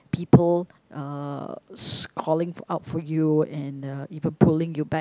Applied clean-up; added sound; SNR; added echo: none; none; none; none.